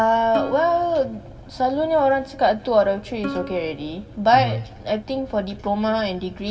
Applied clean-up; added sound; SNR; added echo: none; Plucked string instrument; 17 dB; reverberation time 1.0 s.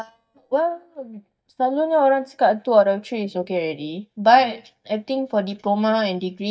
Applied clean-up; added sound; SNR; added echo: neural mask model DeepFilterNet 3.